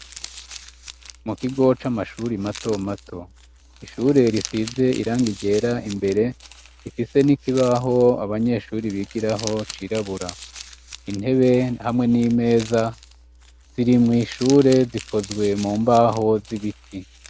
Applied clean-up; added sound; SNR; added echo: none; Crumpling, crinkling; 19 dB; none.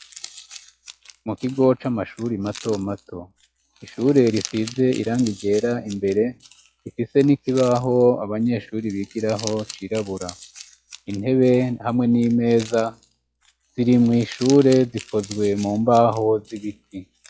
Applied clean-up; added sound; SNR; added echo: classical method log-MMSE.